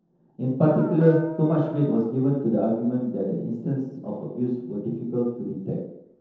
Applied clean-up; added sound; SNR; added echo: neural separator model SepFormer DNS4.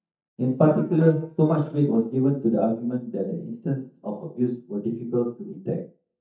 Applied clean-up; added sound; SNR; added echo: neural mask model DeepFilterNet 3.